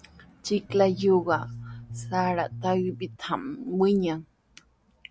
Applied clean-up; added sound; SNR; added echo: none; Bass guitar; 12 dB; none.